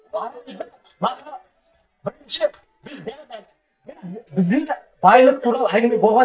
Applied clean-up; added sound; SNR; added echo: neural mask model DeepFilterNet 3.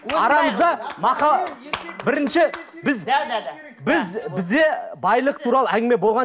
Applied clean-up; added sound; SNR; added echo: none; none; none; none.